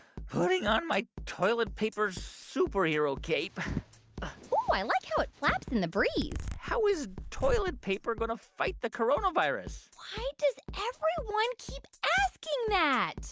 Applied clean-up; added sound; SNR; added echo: none; Zipper (clothing); 7 dB; none.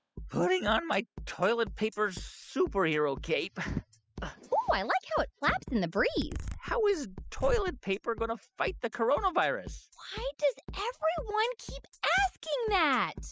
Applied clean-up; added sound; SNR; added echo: classical method spectral subtraction.